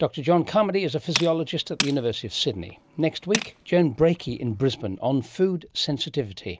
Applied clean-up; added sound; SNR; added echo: none; Tools; 10 dB; none.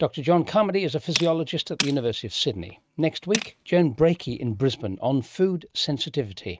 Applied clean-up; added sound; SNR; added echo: neural mask model RNNoise.